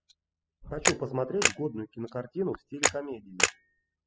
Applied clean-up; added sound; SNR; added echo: classical method spectral subtraction.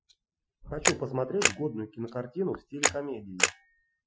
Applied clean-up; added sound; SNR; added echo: classical method Wiener filter.